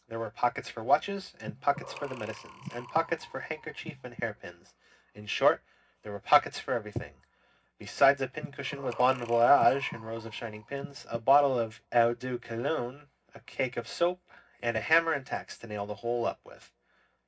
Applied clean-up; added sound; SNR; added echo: none; Breathing; 15 dB; reverberation time 0.4 s.